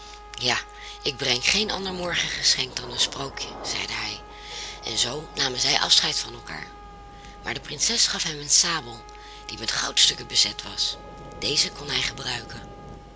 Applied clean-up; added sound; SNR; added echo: none; Wind instrument, woodwind instrument + Thunder / Rain; 16 dB; none.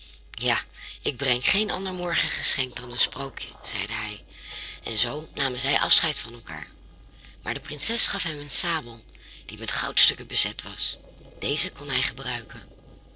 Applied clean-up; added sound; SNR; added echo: neural separator model SepFormer DNS4.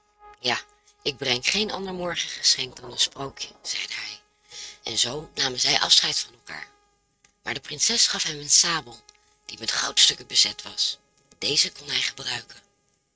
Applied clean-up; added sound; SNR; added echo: neural mask model RNNoise.